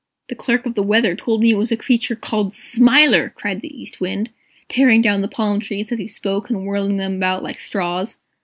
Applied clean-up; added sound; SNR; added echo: none; none; none; none.